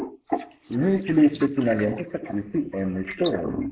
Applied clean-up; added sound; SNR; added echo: neural mask model Resemble Enhance denoiser.